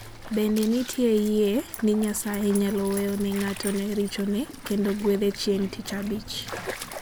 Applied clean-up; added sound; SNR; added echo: none; Stream; 14 dB; none.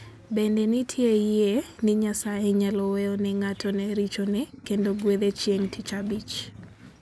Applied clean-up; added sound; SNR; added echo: none; none; none; none.